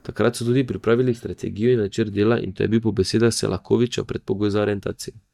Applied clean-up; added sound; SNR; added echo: neural mask model DeepFilterNet 3.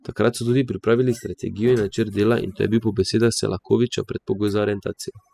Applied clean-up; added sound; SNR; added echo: classical method spectral subtraction.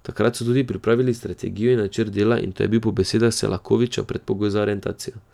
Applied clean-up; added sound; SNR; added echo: none; none; none; none.